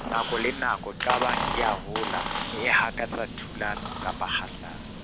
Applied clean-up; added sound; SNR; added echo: none; Squeak; 3 dB; none.